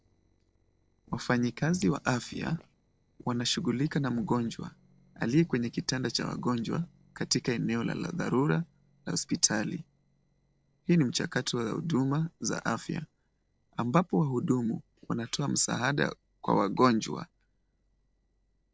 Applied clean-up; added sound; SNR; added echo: neural separator model SepFormer DNS4.